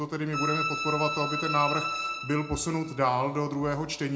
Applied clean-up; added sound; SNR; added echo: none; Bowed string instrument; 3 dB; reverberation time 0.3 s.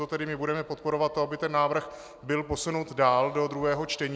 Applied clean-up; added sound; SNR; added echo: none; none; none; none.